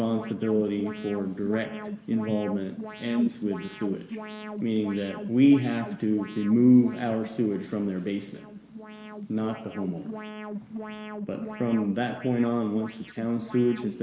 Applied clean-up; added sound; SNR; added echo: neural mask model Resemble Enhance denoiser.